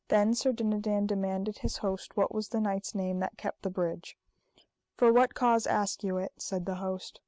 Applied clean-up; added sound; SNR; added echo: none; none; none; none.